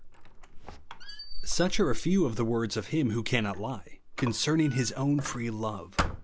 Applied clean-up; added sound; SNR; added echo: none; Squeak; 4 dB; none.